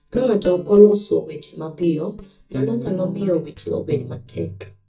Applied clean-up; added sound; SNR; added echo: neural mask model DeepFilterNet 3.